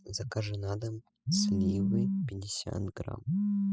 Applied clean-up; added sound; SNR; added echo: classical method spectral subtraction.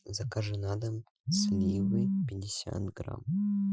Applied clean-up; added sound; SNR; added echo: classical method Wiener filter.